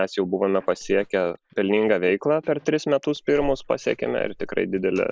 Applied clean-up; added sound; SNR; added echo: neural mask model Resemble Enhance denoiser.